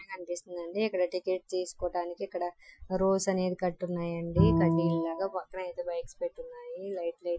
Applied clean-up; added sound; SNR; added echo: classical method Wiener filter.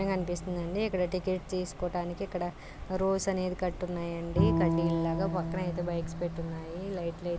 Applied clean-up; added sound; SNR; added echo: none; Bowed string instrument; 3 dB; none.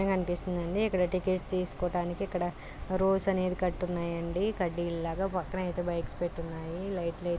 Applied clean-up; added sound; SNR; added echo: none; none; none; none.